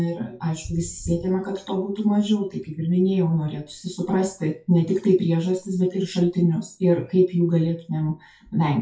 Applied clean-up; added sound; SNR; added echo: classical method WPE with log-MMSE.